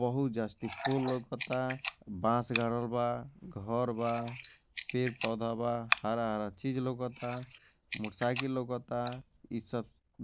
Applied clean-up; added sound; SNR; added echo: neural mask model Resemble Enhance denoiser.